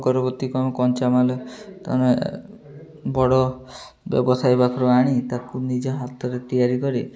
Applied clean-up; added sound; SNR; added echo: none; none; none; none.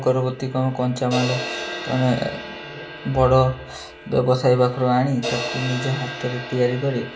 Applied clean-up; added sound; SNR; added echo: none; Crash cymbal; 11 dB; reverberation time 0.2 s.